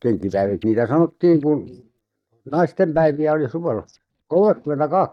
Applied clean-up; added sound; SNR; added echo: neural mask model DeepFilterNet 3.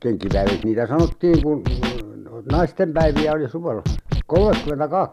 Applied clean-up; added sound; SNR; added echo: none; Scratching (performance technique); 4 dB; none.